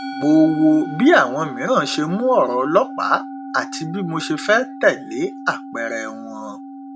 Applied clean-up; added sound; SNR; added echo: none; Musical instrument; 12 dB; none.